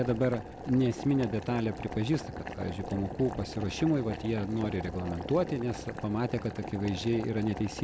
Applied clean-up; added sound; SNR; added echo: none; Boiling; 10 dB; none.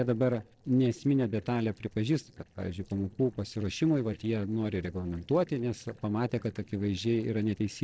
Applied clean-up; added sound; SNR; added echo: neural separator model SepFormer DNS4.